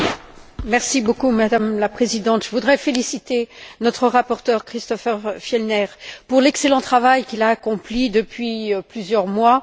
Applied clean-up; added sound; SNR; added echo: none; none; none; none.